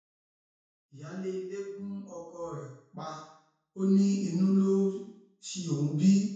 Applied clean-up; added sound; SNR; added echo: none; none; none; reverberation time 0.6 s.